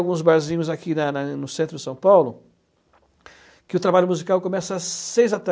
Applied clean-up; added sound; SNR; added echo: none; none; none; none.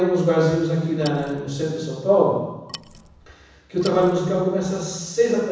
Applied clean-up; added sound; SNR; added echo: none; Wood; 20 dB; reverberation time 1.1 s.